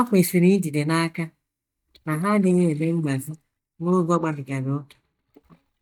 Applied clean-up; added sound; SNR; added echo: neural mask model DeepFilterNet 3.